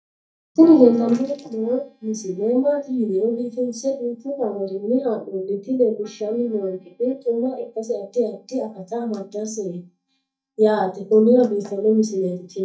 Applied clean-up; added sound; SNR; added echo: neural mask model DeepFilterNet 3.